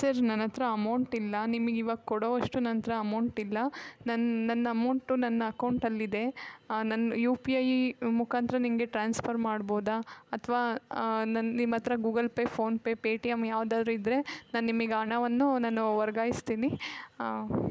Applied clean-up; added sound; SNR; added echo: none; none; none; none.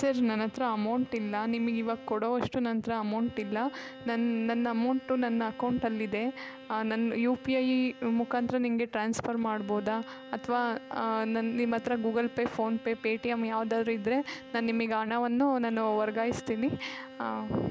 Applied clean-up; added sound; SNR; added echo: none; Bowed string instrument; 18 dB; none.